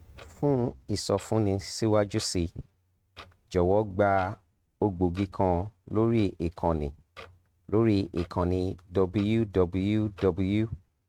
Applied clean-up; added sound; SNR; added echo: neural mask model RNNoise.